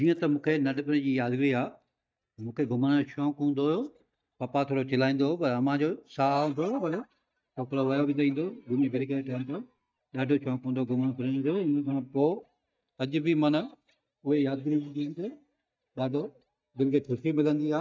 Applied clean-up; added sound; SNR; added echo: neural mask model DeepFilterNet 3.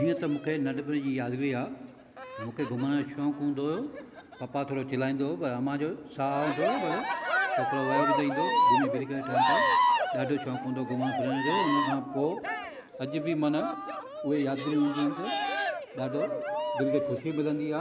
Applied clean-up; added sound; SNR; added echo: none; Cheering; 0 dB; none.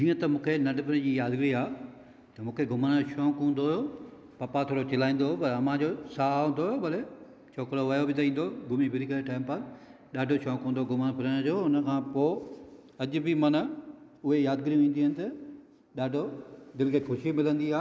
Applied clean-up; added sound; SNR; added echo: none; none; none; none.